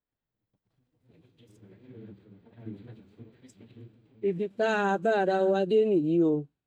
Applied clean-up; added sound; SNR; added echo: neural mask model DeepFilterNet 3.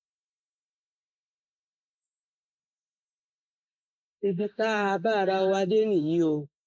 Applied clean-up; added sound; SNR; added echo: neural mask model Resemble Enhance denoiser.